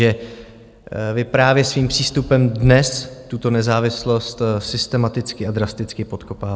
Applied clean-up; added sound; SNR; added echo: none; none; none; none.